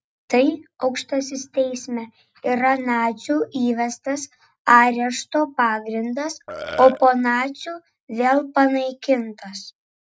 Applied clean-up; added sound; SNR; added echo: neural mask model RNNoise.